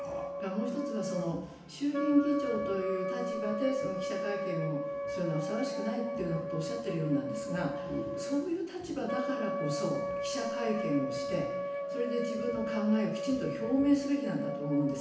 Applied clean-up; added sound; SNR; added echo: none; Wind instrument, woodwind instrument; 3 dB; reverberation time 0.9 s.